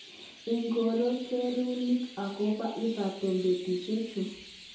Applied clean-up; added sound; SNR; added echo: none; Chirp, tweet; 18 dB; reverberation time 2.6 s.